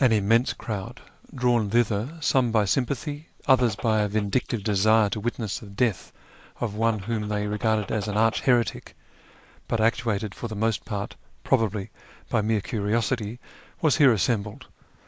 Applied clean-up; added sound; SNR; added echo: neural mask model Resemble Enhance denoiser.